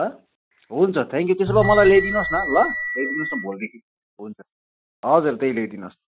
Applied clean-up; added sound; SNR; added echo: classical method Wiener filter.